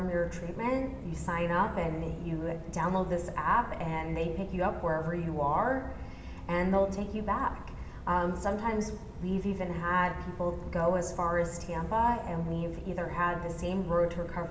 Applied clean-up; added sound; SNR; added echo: none; Bus; 16 dB; reverberation time 1.7 s.